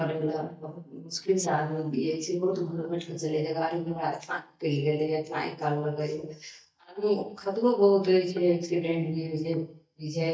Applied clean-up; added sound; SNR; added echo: neural mask model DeepFilterNet 3.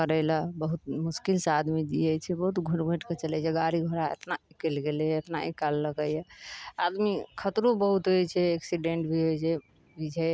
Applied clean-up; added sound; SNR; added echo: none; none; none; none.